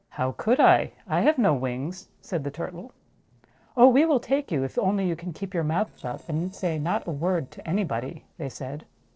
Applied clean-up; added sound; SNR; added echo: neural separator model SepFormer DNS4.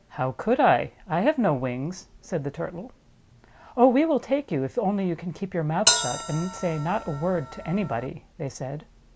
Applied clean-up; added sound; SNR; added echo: none; Bell; 3 dB; none.